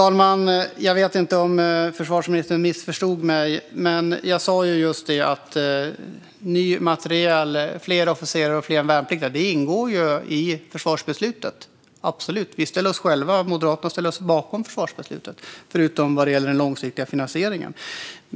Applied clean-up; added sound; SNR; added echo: none; none; none; none.